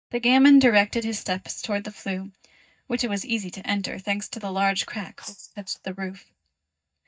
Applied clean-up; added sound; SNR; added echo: neural mask model DeepFilterNet 3.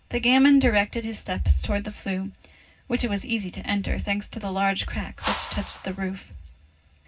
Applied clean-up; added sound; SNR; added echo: none; Whoosh, swoosh, swish; 8 dB; reverberation time 0.4 s.